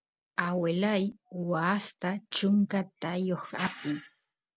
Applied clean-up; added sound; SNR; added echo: none; none; none; none.